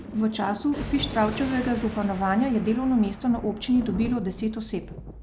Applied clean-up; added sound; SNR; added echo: none; Thunder; 12 dB; none.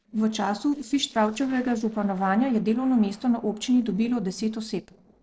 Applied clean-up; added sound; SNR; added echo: neural separator model SepFormer DNS4.